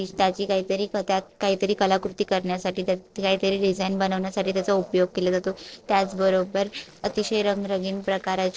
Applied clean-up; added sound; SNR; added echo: neural separator model SepFormer DNS4.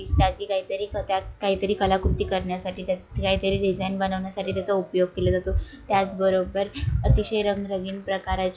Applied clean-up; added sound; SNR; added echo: classical method log-MMSE.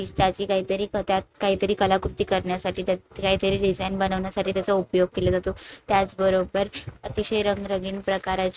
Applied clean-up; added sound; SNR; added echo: neural mask model RNNoise.